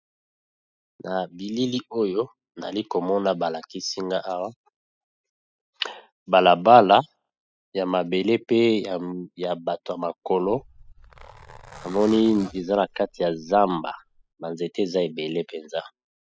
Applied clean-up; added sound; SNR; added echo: classical method spectral subtraction.